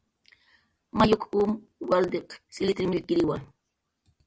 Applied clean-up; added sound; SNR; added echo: none; none; none; none.